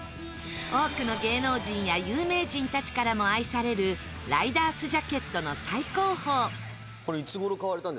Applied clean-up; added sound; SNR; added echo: none; none; none; none.